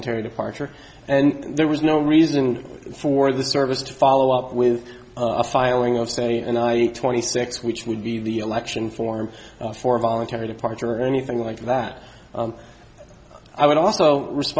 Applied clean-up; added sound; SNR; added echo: none; none; none; none.